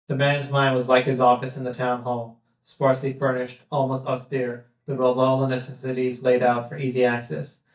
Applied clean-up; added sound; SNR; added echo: neural mask model DeepFilterNet 3.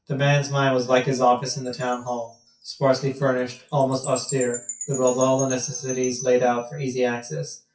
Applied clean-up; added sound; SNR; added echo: classical method WPE with log-MMSE.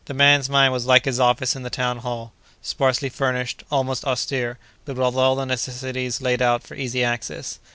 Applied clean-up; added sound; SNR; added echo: none; none; none; none.